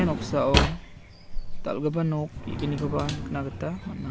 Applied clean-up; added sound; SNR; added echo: none; Drawer open or close; 1 dB; none.